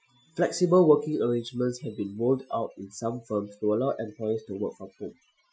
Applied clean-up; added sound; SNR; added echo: classical method Wiener filter.